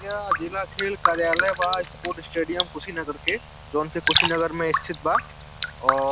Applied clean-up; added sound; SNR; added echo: none; Raindrop; 1 dB; none.